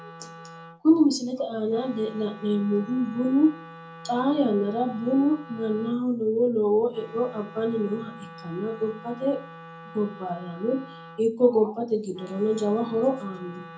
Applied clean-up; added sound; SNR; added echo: none; Wind instrument, woodwind instrument; 18 dB; reverberation time 0.3 s.